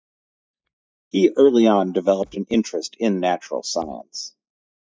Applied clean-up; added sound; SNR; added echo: neural mask model DeepFilterNet 3.